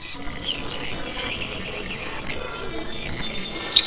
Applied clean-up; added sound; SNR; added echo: neural separator model SepFormer WHAMR!.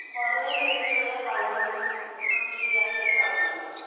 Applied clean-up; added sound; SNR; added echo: none; Bird; -5 dB; reverberation time 2.2 s.